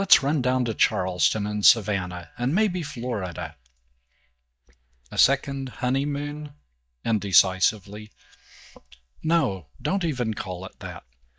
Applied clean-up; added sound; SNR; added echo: neural mask model DeepFilterNet 3.